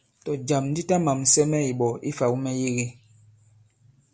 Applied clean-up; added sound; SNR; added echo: none; none; none; none.